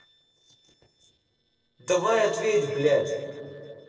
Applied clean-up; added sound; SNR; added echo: neural separator model SepFormer DNS4.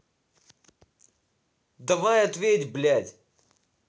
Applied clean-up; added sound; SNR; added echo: none; none; none; none.